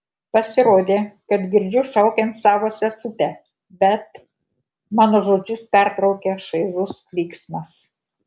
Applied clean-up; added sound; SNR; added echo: none; none; none; none.